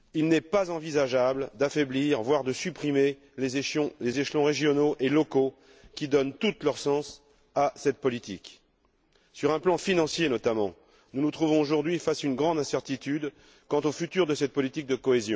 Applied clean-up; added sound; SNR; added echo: none; none; none; none.